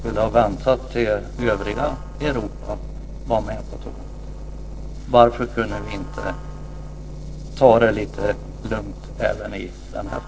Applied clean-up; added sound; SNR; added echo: neural separator model SepFormer DNS4.